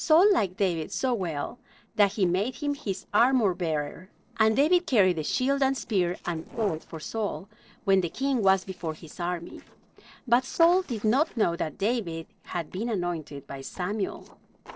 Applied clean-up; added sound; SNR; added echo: neural separator model SepFormer DNS4.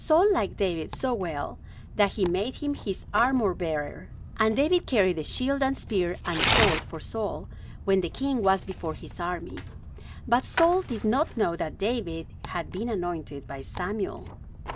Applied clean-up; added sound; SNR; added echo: none; Tearing; 7 dB; none.